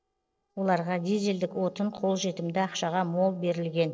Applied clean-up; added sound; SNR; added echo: neural separator model SepFormer DNS4.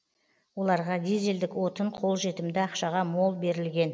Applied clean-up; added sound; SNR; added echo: none; none; none; none.